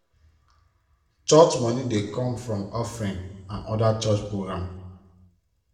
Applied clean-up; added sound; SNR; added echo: none; none; none; reverberation time 1.0 s.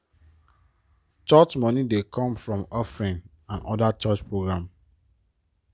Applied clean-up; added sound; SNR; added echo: none; none; none; none.